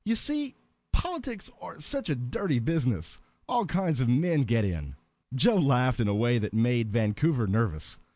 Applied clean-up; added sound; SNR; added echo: none; none; none; none.